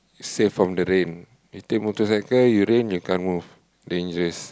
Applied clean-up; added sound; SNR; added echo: none; none; none; none.